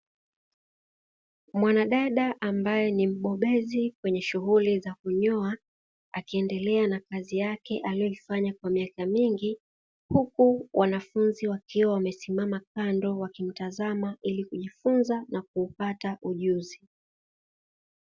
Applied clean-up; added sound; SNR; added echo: none; none; none; none.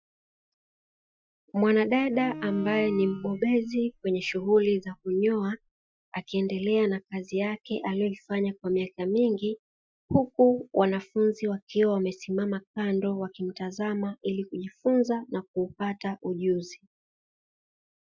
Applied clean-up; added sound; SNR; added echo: classical method Wiener filter.